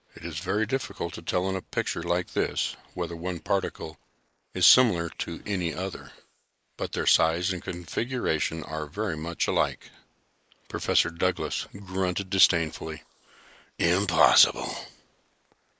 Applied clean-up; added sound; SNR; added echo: neural mask model Resemble Enhance denoiser.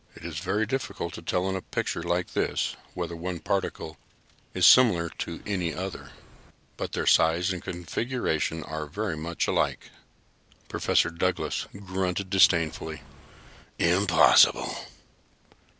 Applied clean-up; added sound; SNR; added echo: none; Engine / Car; 20 dB; none.